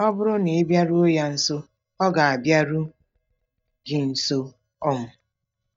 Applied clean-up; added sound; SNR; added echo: neural mask model DeepFilterNet 3.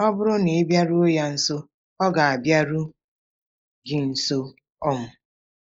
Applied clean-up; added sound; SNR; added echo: neural mask model Resemble Enhance denoiser.